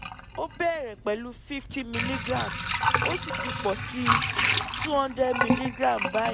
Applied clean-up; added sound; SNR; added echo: none; Sink (filling or washing) / Water; -1 dB; none.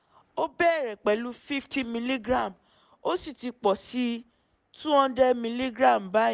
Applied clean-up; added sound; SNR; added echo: none; none; none; none.